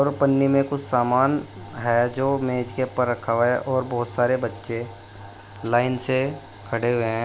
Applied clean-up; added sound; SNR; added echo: none; none; none; none.